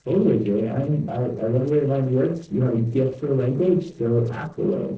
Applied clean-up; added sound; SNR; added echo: neural separator model SepFormer DNS4.